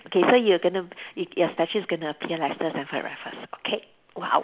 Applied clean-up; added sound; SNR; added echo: none; none; none; none.